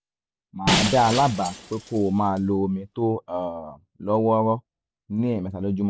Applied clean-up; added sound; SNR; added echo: none; Shatter; 5 dB; none.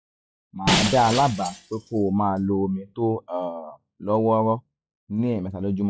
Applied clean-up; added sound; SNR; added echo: classical method log-MMSE.